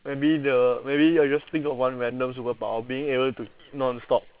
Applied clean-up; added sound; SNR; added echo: neural separator model SepFormer WHAM!.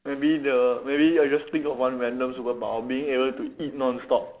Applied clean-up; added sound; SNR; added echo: neural separator model SepFormer DNS4.